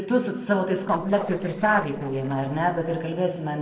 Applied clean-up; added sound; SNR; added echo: neural separator model SepFormer DNS4.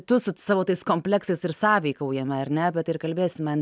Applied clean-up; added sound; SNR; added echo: none; none; none; none.